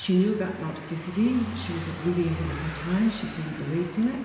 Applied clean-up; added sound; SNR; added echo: none; Car passing by / Engine; 11 dB; reverberation time 1.1 s.